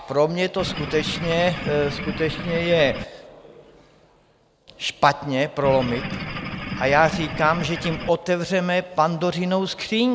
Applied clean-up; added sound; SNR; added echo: none; Engine / Boat, Water vehicle; 7 dB; none.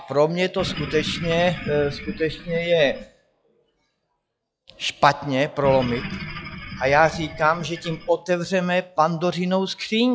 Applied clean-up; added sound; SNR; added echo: classical method log-MMSE.